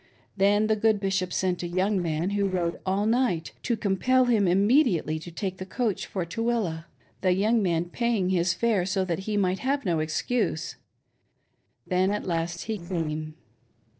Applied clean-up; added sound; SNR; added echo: neural separator model SepFormer DNS4.